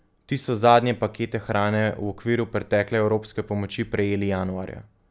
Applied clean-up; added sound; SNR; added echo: none; none; none; none.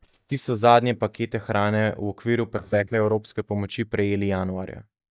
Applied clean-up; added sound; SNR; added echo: neural mask model DeepFilterNet 3.